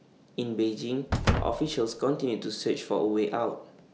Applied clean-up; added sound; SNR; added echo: none; Slam; 2 dB; none.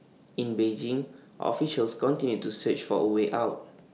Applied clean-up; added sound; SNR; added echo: none; none; none; none.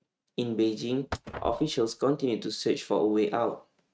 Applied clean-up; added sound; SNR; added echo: neural mask model RNNoise.